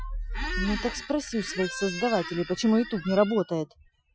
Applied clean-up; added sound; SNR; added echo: classical method Wiener filter.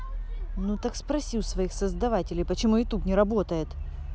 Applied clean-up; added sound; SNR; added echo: none; none; none; none.